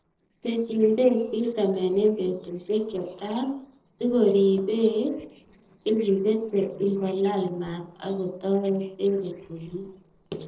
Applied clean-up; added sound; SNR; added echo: neural separator model SepFormer DNS4.